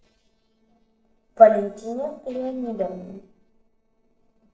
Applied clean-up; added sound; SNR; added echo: neural separator model SepFormer DNS4.